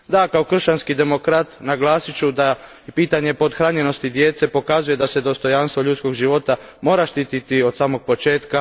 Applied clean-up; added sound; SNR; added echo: none; none; none; none.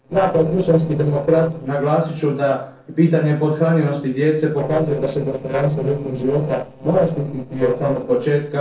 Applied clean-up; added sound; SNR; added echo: neural separator model SepFormer DNS4.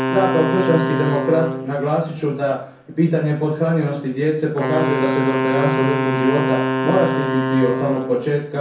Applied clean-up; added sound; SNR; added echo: none; Wind instrument, woodwind instrument; 3 dB; reverberation time 0.6 s.